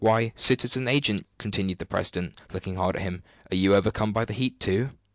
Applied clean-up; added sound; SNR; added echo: none; none; none; none.